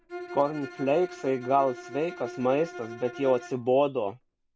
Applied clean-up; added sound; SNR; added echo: none; Bowed string instrument; 14 dB; none.